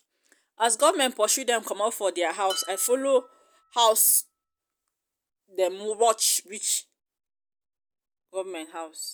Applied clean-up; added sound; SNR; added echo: none; Dishes, pots, and pans; 19 dB; none.